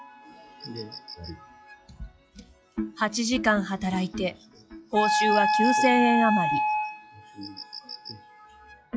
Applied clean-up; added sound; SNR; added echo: classical method log-MMSE.